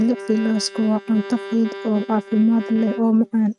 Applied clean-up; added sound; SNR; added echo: neural mask model RNNoise.